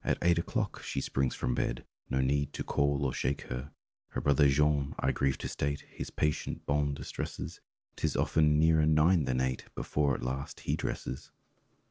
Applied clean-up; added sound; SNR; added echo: none; none; none; none.